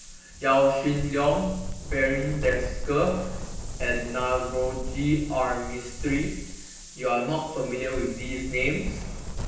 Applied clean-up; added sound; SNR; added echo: none; Wind; 7 dB; reverberation time 0.9 s.